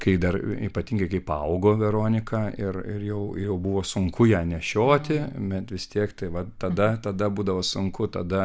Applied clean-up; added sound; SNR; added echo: none; none; none; none.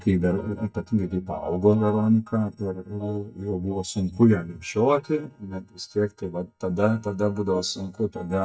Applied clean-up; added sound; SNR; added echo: neural mask model DeepFilterNet 3.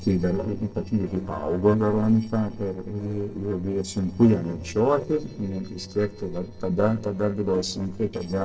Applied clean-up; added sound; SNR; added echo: neural separator model SepFormer DNS4.